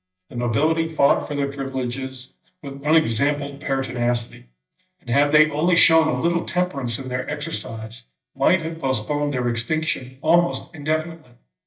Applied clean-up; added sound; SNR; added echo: neural mask model DeepFilterNet 3.